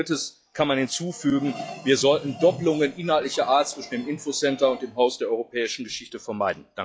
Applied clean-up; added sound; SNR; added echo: classical method log-MMSE.